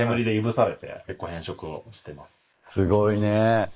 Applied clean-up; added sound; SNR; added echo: neural mask model Resemble Enhance denoiser.